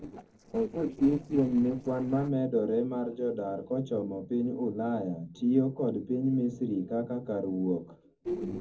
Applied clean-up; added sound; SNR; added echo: neural separator model SepFormer DNS4.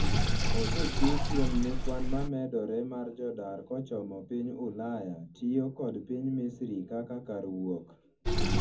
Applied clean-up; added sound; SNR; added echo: none; Sink (filling or washing); -3 dB; reverberation time 0.3 s.